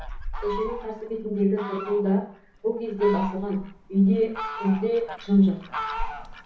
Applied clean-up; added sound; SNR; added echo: none; Fowl; 9 dB; reverberation time 0.8 s.